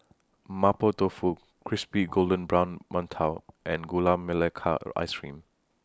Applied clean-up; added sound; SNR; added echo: none; none; none; none.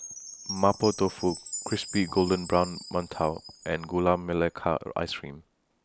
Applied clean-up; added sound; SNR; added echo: none; Chime; 14 dB; none.